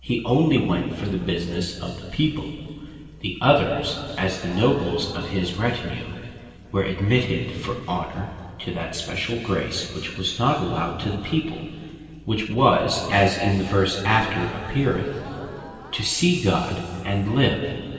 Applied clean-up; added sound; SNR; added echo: none; Crowd / Gasp; 19 dB; reverberation time 2.6 s.